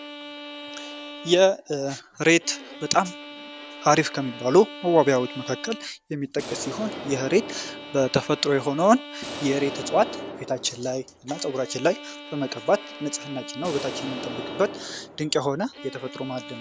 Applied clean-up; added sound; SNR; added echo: none; Bowed string instrument + Explosion; 13 dB; none.